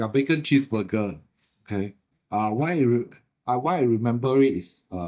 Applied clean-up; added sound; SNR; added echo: neural mask model DeepFilterNet 3.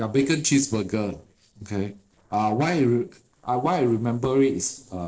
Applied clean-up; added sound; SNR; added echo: neural separator model SepFormer DNS4.